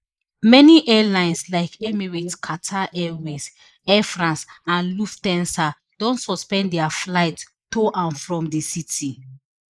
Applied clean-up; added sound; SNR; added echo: neural mask model Resemble Enhance denoiser.